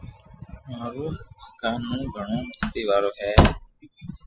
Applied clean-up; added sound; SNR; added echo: classical method spectral subtraction.